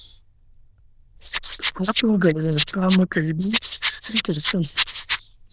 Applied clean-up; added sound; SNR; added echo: neural diffusion model UNIVERSE++.